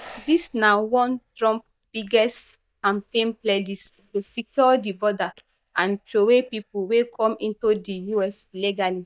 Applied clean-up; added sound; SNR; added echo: neural mask model DeepFilterNet 3.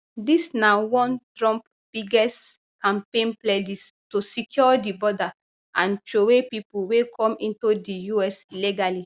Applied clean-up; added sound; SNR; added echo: none; none; none; none.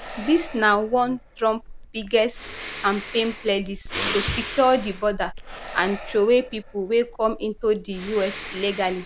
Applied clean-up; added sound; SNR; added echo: none; Breathing; 11 dB; none.